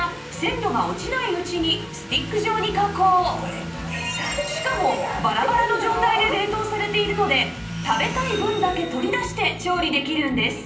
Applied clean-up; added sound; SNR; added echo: none; Sawing; 18 dB; reverberation time 0.6 s.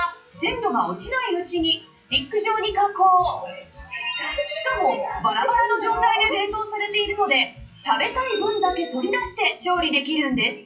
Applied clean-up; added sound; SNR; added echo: classical method WPE with log-MMSE.